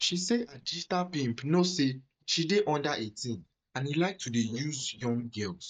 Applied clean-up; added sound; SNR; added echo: neural mask model DeepFilterNet 3.